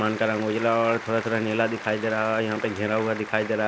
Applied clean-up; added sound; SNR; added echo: none; Applause; 12 dB; none.